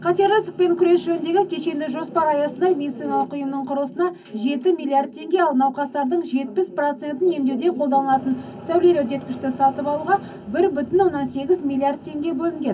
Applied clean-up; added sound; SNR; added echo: none; none; none; reverberation time 0.3 s.